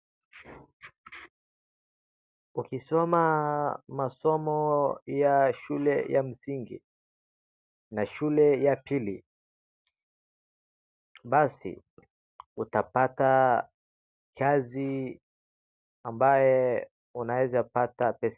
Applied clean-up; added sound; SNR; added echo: none; none; none; none.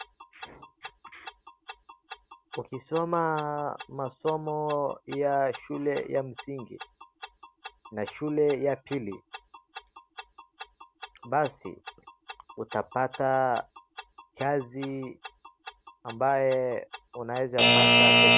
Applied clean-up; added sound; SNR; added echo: none; Alarm / Clock; 0 dB; none.